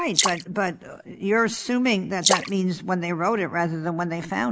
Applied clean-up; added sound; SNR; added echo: neural mask model Resemble Enhance denoiser.